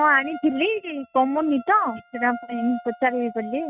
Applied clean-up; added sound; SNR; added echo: neural mask model RNNoise.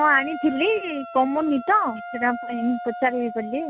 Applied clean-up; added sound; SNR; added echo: none; Wind instrument, woodwind instrument; 12 dB; none.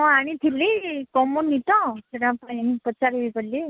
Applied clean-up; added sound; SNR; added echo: none; none; none; none.